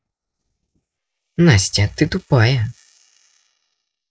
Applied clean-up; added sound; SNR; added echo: neural mask model Resemble Enhance denoiser.